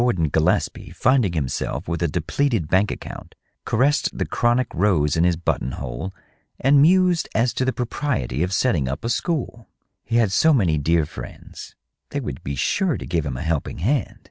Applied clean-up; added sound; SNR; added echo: none; none; none; none.